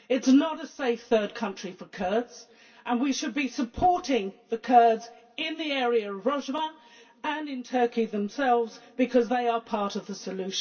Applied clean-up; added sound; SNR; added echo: none; none; none; reverberation time 0.1 s.